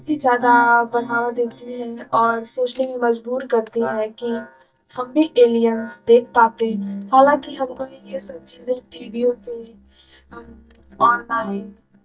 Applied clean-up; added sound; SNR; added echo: neural mask model DeepFilterNet 3.